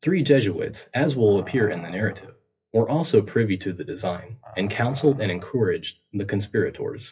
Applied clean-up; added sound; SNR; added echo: classical method WPE with log-MMSE.